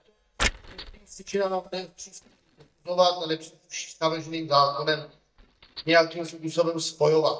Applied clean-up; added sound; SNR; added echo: neural mask model DeepFilterNet 3.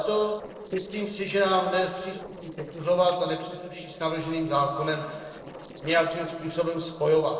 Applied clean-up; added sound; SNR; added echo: neural separator model SepFormer DNS4.